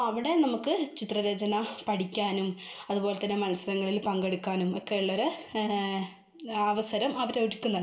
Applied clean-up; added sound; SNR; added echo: none; none; none; reverberation time 0.6 s.